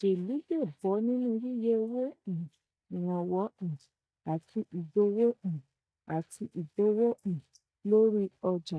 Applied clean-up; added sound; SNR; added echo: neural mask model DeepFilterNet 3.